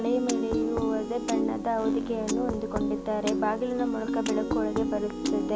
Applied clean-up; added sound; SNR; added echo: none; Piano; 0 dB; none.